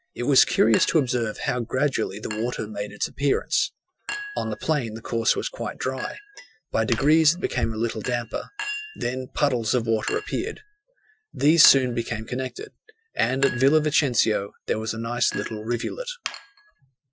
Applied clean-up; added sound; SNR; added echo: classical method Wiener filter.